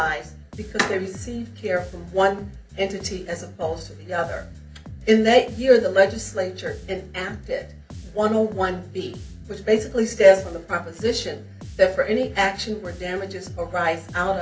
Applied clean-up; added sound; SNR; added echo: none; Bass guitar; 16 dB; reverberation time 0.3 s.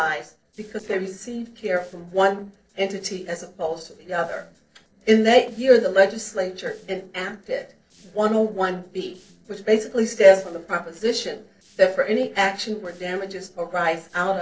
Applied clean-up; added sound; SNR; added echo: neural separator model SepFormer DNS4.